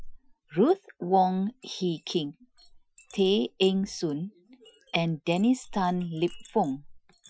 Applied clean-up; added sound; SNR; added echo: classical method Wiener filter.